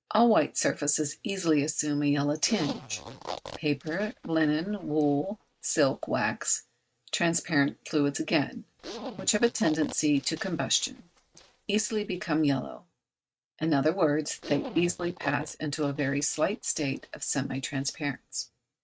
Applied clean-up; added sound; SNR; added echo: neural mask model RNNoise.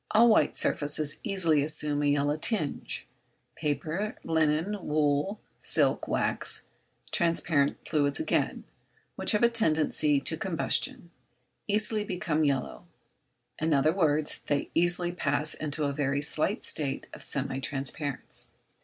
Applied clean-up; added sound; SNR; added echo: none; none; none; none.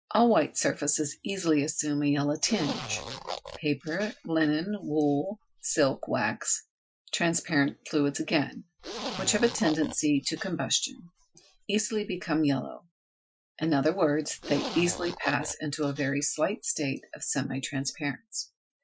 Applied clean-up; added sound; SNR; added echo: classical method Wiener filter.